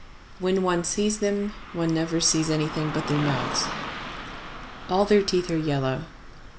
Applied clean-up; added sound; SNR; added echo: none; Car passing by / Traffic noise, roadway noise; 11 dB; none.